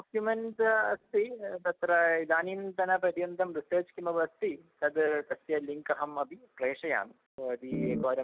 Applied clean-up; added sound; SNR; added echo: none; Organ; 1 dB; none.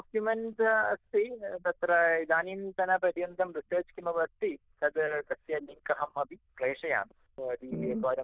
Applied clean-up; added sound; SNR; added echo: neural diffusion model UNIVERSE++.